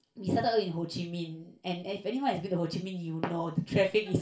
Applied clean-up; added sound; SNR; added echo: none; none; none; reverberation time 0.3 s.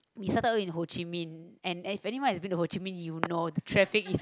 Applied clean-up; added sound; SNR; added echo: none; none; none; none.